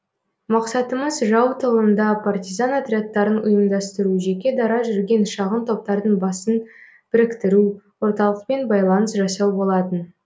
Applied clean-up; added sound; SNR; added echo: none; none; none; none.